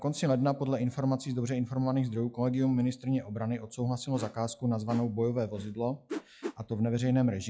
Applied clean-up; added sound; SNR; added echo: classical method log-MMSE.